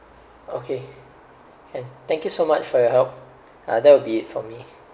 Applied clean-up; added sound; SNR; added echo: none; none; none; none.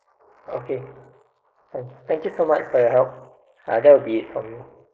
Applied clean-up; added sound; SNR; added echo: neural mask model Resemble Enhance denoiser.